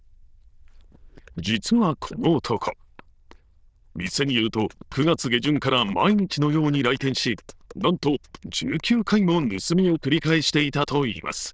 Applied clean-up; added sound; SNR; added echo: neural diffusion model UNIVERSE++.